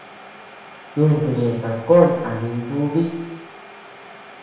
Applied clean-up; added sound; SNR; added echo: none; Domestic sounds, home sounds; 20 dB; reverberation time 0.9 s.